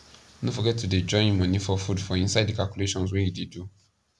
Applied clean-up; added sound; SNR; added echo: none; none; none; none.